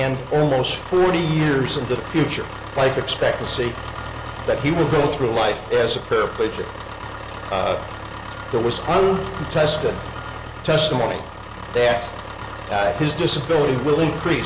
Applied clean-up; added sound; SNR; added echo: none; Engine; 11 dB; none.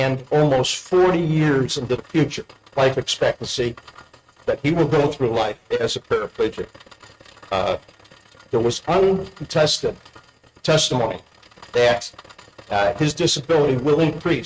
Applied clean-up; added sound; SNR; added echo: neural mask model RNNoise.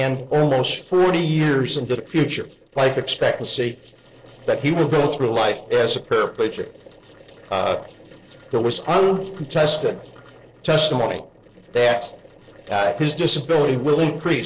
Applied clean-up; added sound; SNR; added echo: neural separator model SepFormer DNS4.